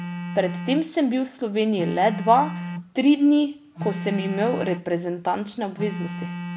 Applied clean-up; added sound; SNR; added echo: none; Telephone; 10 dB; none.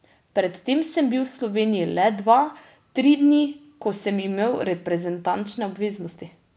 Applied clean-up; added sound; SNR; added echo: none; none; none; none.